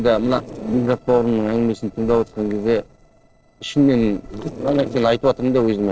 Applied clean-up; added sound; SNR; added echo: neural separator model SepFormer DNS4.